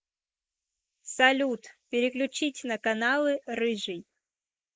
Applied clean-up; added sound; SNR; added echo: neural mask model Resemble Enhance denoiser.